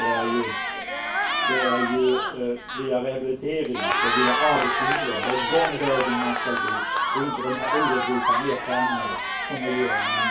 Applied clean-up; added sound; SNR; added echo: none; Cheering; -2 dB; reverberation time 0.2 s.